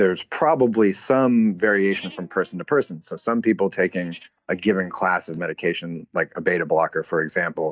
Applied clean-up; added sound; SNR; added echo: neural mask model DeepFilterNet 3.